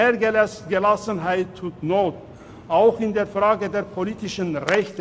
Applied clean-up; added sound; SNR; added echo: none; Splash, splatter; 19 dB; none.